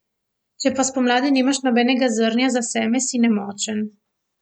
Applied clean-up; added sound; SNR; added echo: none; none; none; none.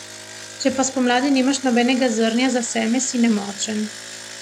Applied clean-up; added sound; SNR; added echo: none; Engine; 15 dB; none.